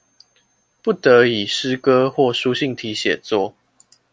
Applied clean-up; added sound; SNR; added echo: none; none; none; none.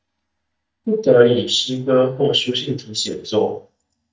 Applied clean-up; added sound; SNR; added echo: neural mask model DeepFilterNet 3.